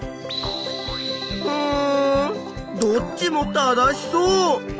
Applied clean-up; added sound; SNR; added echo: none; Raindrop; 18 dB; none.